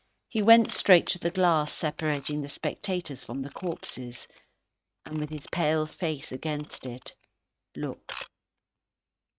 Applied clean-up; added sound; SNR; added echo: neural mask model RNNoise.